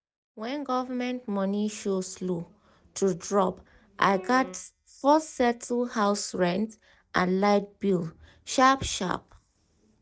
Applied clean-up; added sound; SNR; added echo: neural mask model DeepFilterNet 3.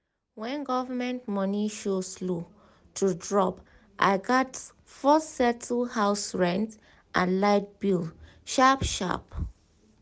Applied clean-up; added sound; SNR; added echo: none; none; none; none.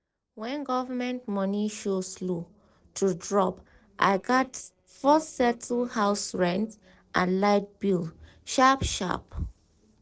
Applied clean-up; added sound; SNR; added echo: neural separator model SepFormer DNS4.